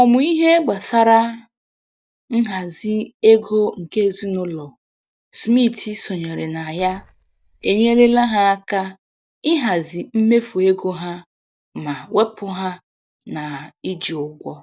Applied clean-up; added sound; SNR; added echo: neural mask model DeepFilterNet 3.